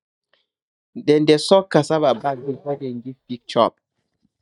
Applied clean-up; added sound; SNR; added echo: neural mask model DeepFilterNet 3.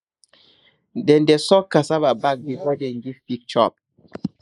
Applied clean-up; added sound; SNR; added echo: neural mask model Resemble Enhance denoiser.